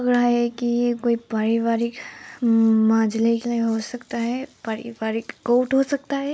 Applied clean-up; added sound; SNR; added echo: none; none; none; none.